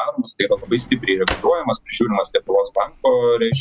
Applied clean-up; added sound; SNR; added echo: none; Drawer open or close; 14 dB; none.